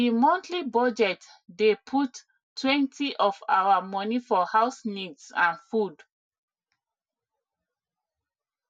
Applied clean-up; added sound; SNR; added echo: none; none; none; none.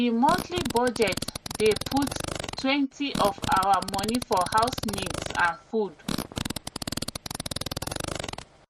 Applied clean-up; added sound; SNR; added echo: none; Fart; 6 dB; none.